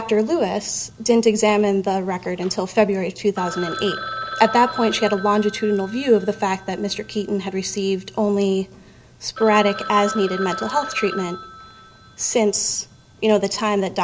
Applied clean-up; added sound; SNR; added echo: none; Telephone; 14 dB; none.